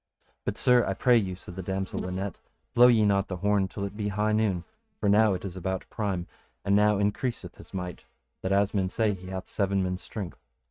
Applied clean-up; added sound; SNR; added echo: neural mask model RNNoise.